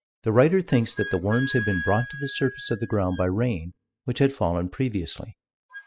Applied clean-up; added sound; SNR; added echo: classical method spectral subtraction.